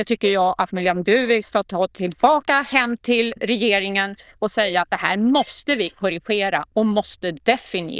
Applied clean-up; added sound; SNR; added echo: neural diffusion model UNIVERSE++.